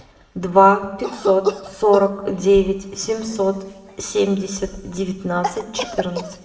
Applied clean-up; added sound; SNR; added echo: none; Cough; 11 dB; reverberation time 1.2 s.